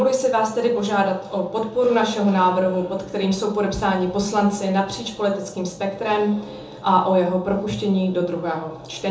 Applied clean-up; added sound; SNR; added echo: none; none; none; reverberation time 1.0 s.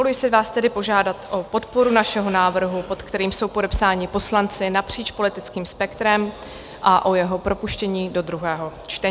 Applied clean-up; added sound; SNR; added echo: none; none; none; none.